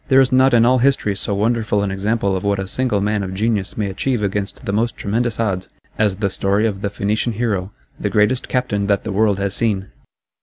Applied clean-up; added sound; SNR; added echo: none; none; none; none.